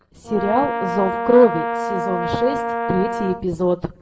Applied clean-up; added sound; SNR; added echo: none; Brass instrument; 4 dB; reverberation time 0.5 s.